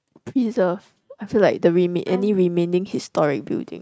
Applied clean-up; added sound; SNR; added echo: neural mask model RNNoise.